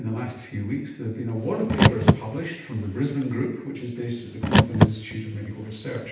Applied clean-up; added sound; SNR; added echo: none; Car; -4 dB; reverberation time 0.9 s.